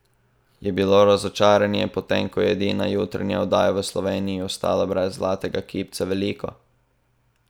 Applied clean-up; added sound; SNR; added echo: none; none; none; none.